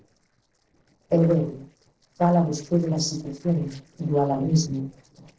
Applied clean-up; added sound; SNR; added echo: neural separator model SepFormer DNS4.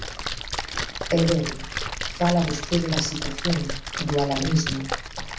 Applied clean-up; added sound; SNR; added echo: none; Splash, splatter; 4 dB; reverberation time 0.4 s.